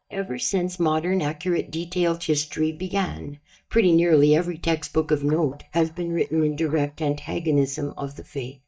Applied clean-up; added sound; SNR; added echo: neural mask model DeepFilterNet 3.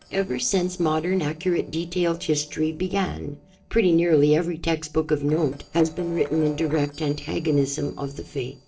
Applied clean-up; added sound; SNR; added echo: neural separator model SepFormer DNS4.